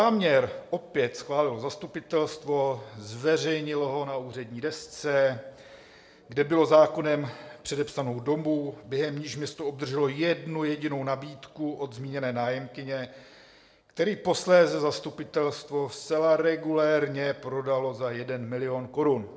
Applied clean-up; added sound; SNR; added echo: none; none; none; reverberation time 0.6 s.